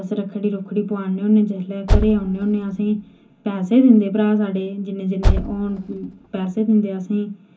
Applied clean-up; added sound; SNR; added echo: none; Car; 3 dB; reverberation time 0.3 s.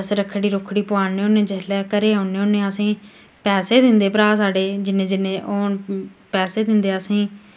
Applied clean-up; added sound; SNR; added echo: none; none; none; none.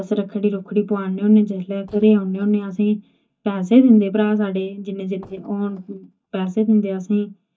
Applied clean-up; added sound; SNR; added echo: neural mask model DeepFilterNet 3.